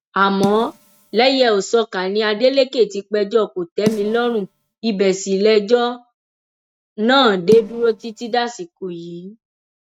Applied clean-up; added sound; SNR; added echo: neural mask model RNNoise.